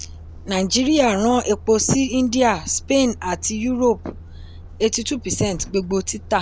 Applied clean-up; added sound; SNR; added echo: none; Truck; 16 dB; none.